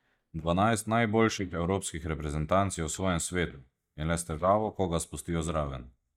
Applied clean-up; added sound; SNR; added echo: neural mask model DeepFilterNet 3.